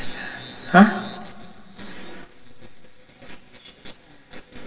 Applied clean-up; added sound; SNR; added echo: none; none; none; reverberation time 2.2 s.